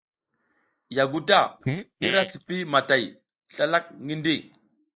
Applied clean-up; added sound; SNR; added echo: neural mask model Resemble Enhance denoiser.